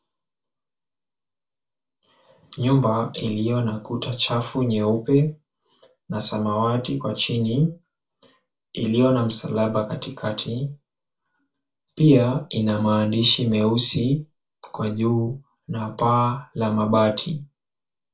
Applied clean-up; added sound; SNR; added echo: none; none; none; reverberation time 0.2 s.